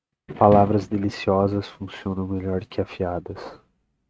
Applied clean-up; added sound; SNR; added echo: neural mask model RNNoise.